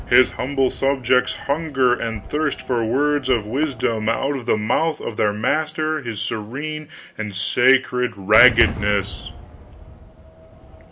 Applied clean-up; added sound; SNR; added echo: none; Fireworks; 15 dB; none.